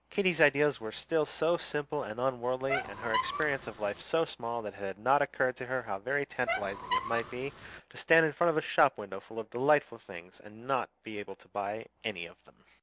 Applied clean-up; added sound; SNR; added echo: none; Squeak; 4 dB; none.